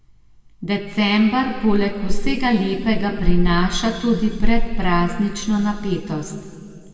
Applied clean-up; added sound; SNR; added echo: none; none; none; reverberation time 2.1 s.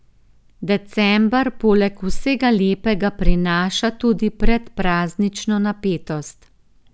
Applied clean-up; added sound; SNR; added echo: none; none; none; none.